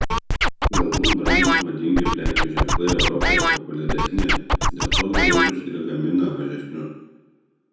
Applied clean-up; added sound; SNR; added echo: none; Scratching (performance technique); -5 dB; reverberation time 0.9 s.